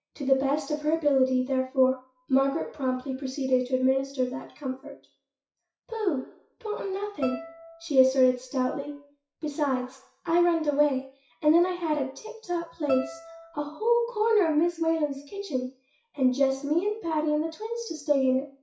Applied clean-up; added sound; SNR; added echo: classical method WPE with log-MMSE.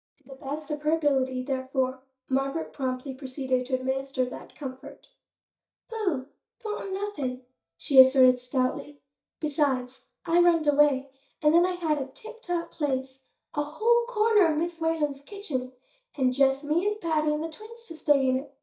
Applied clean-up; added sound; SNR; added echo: neural mask model DeepFilterNet 3.